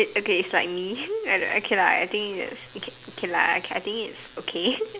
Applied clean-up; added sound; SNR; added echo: none; none; none; none.